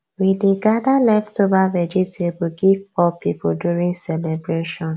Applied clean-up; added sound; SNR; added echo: none; none; none; none.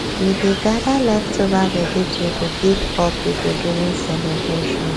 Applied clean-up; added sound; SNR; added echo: none; Bird; 3 dB; none.